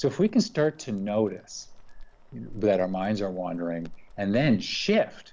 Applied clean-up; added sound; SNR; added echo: none; Boiling; 18 dB; none.